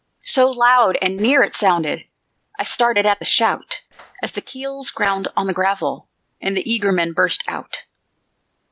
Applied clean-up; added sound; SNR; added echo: neural separator model SepFormer DNS4.